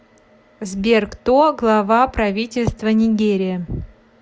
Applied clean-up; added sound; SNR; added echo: none; none; none; none.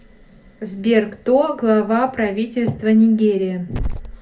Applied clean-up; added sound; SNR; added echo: none; Growling / Hiss; 14 dB; reverberation time 0.3 s.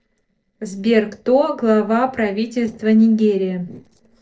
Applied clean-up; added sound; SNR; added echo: neural separator model SepFormer DNS4.